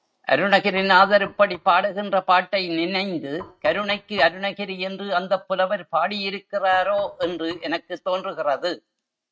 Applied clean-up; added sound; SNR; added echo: neural mask model RNNoise.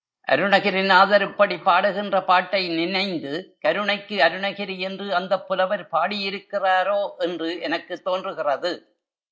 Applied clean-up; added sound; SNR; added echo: neural mask model Resemble Enhance denoiser.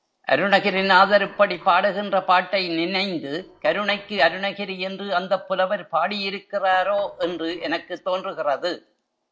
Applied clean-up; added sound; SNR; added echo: neural separator model SepFormer DNS4.